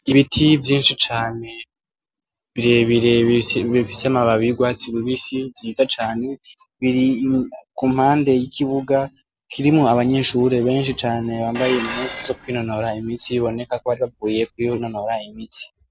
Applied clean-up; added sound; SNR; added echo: none; Dishes, pots, and pans; 14 dB; none.